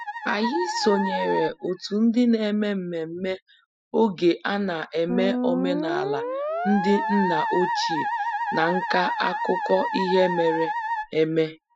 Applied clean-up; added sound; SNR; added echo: classical method Wiener filter.